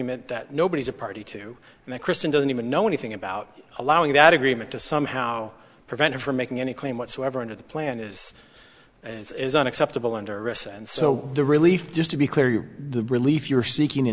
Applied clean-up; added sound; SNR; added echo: none; none; none; none.